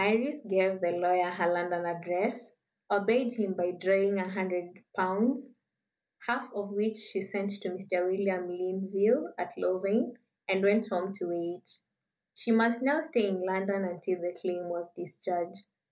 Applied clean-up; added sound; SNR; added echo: none; none; none; none.